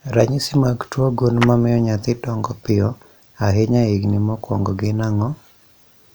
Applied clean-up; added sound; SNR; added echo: none; Clapping; 14 dB; none.